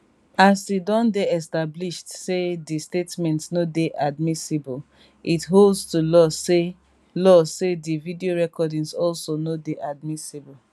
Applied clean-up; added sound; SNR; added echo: none; none; none; none.